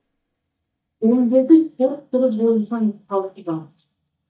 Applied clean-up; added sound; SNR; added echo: neural mask model DeepFilterNet 3.